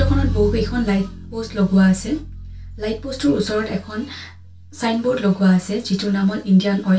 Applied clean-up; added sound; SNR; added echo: none; Bowed string instrument; 9 dB; reverberation time 0.2 s.